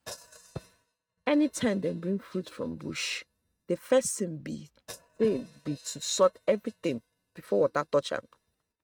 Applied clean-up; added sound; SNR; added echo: neural mask model RNNoise.